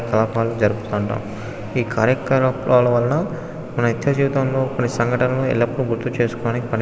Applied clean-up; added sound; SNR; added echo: none; none; none; none.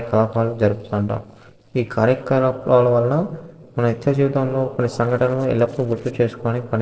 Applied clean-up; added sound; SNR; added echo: neural separator model SepFormer DNS4.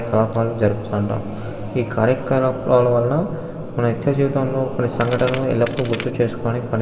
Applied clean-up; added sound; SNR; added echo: none; Crack; 11 dB; reverberation time 0.5 s.